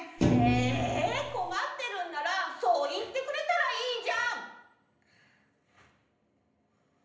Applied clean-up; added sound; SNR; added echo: none; Thump, thud; -5 dB; reverberation time 0.8 s.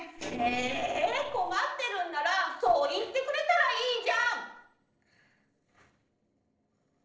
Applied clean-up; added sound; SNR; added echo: neural separator model SepFormer DNS4.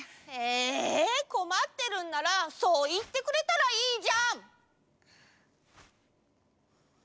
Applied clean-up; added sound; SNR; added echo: none; none; none; none.